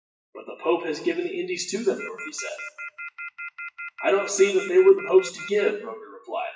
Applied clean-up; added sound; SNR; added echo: classical method WPE with log-MMSE.